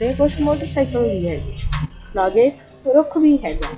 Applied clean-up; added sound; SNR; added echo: classical method log-MMSE.